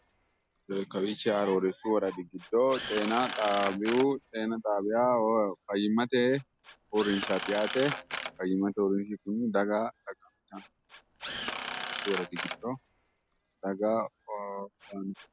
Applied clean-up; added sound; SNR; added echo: none; Drill; 9 dB; none.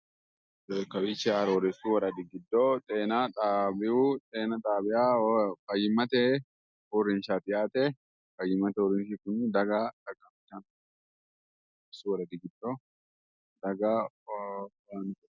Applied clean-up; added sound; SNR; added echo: none; none; none; none.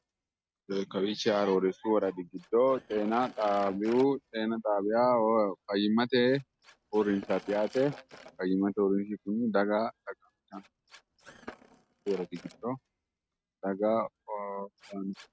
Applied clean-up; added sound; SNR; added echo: neural mask model RNNoise.